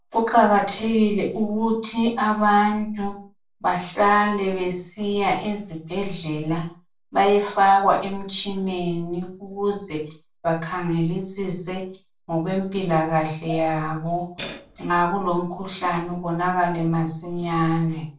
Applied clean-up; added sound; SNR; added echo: neural separator model SepFormer DNS4.